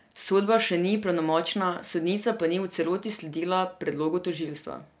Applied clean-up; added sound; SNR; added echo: none; none; none; none.